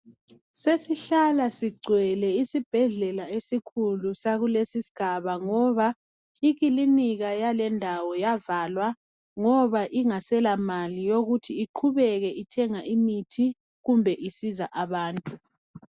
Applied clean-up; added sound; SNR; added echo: none; none; none; none.